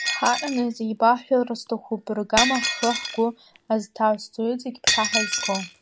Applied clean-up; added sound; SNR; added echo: none; Shatter; 4 dB; none.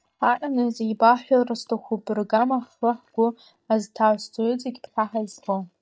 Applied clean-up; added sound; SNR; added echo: neural mask model DeepFilterNet 3.